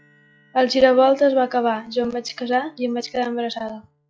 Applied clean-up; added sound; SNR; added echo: classical method log-MMSE.